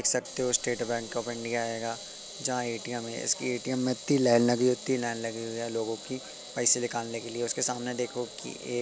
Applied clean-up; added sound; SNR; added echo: none; Camera; 15 dB; none.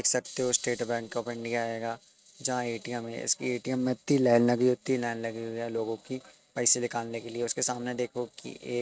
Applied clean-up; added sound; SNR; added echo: neural mask model RNNoise.